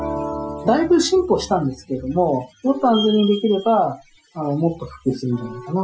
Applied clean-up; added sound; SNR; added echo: classical method Wiener filter.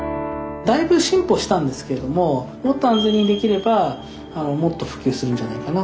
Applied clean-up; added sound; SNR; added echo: none; none; none; none.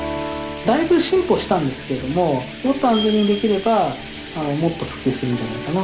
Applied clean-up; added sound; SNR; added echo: none; Bathtub (filling or washing); 15 dB; none.